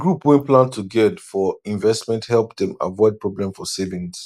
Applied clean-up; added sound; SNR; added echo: neural mask model Resemble Enhance denoiser.